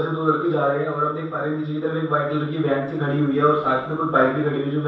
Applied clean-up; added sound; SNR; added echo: neural separator model SepFormer DNS4.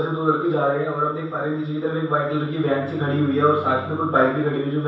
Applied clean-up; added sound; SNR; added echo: none; Bowed string instrument; 19 dB; reverberation time 0.7 s.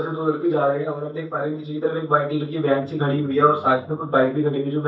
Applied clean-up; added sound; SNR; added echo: neural mask model DeepFilterNet 3.